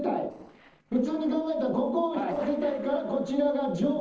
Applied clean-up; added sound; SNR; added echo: neural separator model SepFormer DNS4.